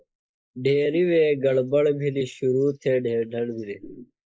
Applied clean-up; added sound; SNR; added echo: neural mask model Resemble Enhance denoiser.